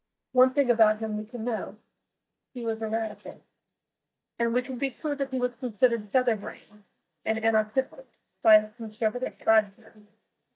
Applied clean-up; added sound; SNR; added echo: neural mask model DeepFilterNet 3.